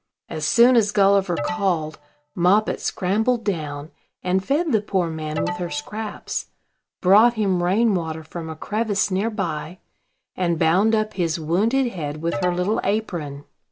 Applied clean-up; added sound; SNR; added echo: none; Alarm; 10 dB; none.